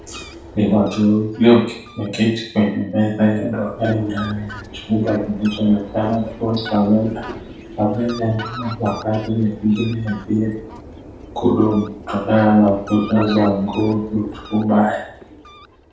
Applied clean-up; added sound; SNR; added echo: none; Fowl; 17 dB; reverberation time 0.6 s.